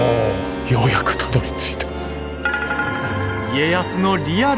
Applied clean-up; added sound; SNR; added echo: none; Keyboard (musical); 12 dB; none.